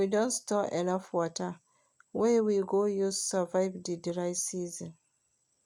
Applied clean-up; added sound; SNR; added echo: none; none; none; none.